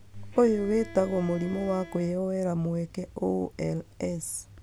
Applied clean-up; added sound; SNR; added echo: none; Bowed string instrument; 19 dB; none.